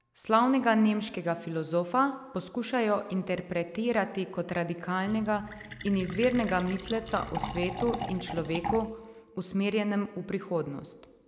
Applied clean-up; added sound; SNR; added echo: none; Fill (with liquid); 13 dB; none.